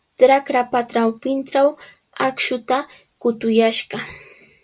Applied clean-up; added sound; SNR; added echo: none; none; none; none.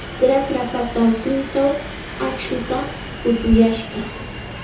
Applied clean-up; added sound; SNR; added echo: none; Subway, metro, underground; 9 dB; reverberation time 0.5 s.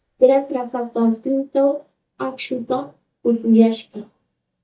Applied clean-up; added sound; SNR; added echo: neural mask model DeepFilterNet 3.